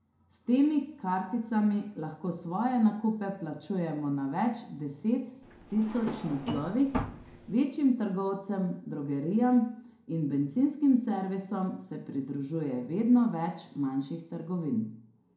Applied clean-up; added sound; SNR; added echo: none; Drawer open or close; 8 dB; reverberation time 0.4 s.